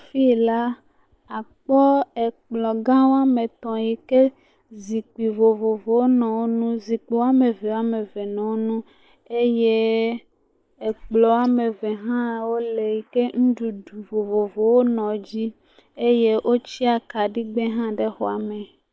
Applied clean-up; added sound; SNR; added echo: neural mask model Resemble Enhance denoiser.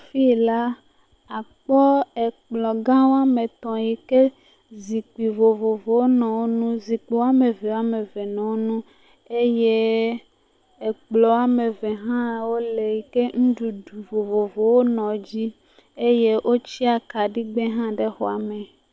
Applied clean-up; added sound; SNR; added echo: none; none; none; none.